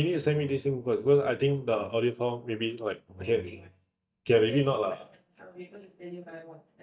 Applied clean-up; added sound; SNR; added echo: neural mask model DeepFilterNet 3.